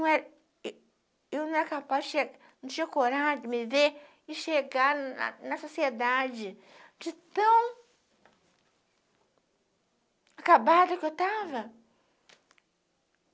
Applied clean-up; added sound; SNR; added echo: none; none; none; none.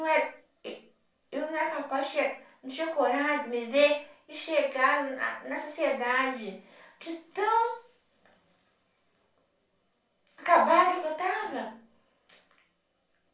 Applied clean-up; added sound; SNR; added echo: none; none; none; reverberation time 0.3 s.